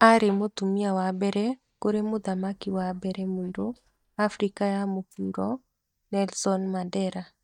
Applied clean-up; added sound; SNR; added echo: neural mask model DeepFilterNet 3.